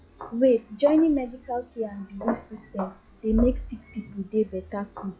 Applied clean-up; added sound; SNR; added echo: classical method log-MMSE.